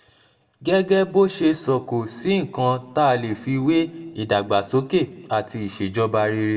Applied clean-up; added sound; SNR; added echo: none; none; none; reverberation time 0.4 s.